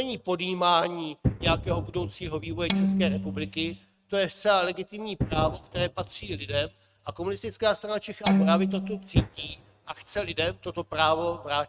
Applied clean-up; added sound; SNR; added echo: neural mask model RNNoise.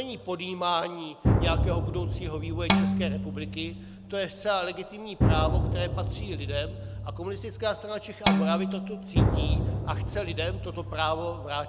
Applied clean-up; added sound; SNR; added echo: none; Drum + Bowed string instrument; -4 dB; none.